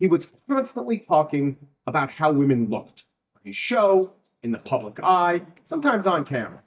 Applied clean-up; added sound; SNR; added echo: neural mask model DeepFilterNet 3.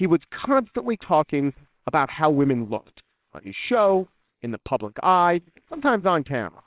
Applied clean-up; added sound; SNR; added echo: neural separator model SepFormer WHAMR!.